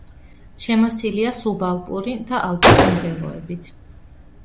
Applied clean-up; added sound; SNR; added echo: none; Gunshot, gunfire; -2 dB; none.